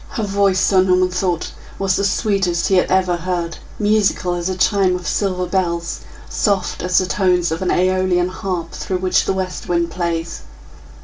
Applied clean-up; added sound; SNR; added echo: none; none; none; reverberation time 0.2 s.